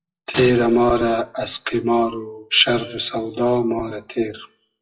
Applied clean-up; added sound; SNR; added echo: classical method WPE with log-MMSE.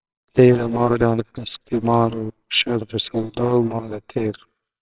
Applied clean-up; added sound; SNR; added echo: neural separator model SepFormer WHAMR!.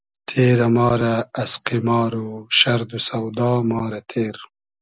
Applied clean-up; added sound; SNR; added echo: none; none; none; none.